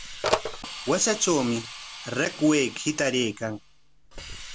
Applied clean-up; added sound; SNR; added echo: none; Telephone + Hiss; 8 dB; none.